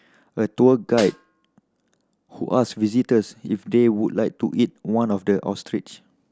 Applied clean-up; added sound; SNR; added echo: none; Snare drum; 18 dB; none.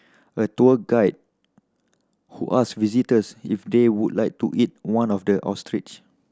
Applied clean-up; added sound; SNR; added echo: none; none; none; none.